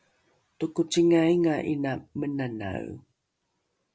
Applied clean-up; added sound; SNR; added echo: none; none; none; none.